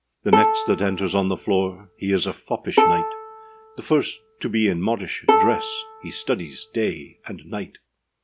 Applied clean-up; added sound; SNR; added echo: none; Bowed string instrument; 0 dB; none.